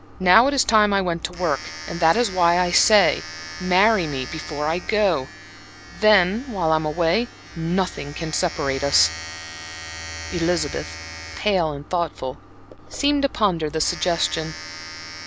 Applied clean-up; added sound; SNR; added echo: none; Domestic sounds, home sounds; 14 dB; none.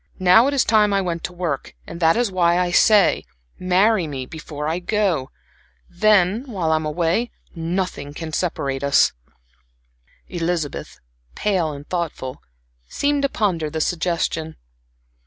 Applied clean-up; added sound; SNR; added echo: none; none; none; none.